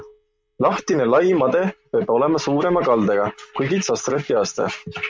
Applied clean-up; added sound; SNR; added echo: neural mask model RNNoise.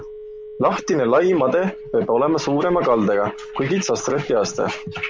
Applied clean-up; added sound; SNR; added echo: none; Telephone; 15 dB; none.